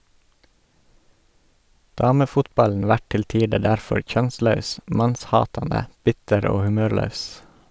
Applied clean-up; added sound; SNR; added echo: none; none; none; none.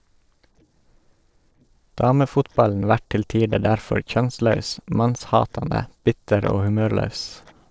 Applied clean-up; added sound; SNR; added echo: neural separator model SepFormer DNS4.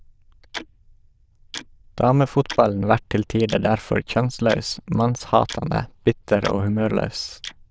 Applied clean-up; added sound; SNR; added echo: neural diffusion model UNIVERSE++.